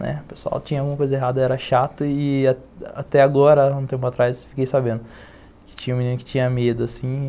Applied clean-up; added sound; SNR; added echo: none; none; none; none.